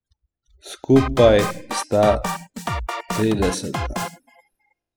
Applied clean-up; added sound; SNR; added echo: classical method spectral subtraction.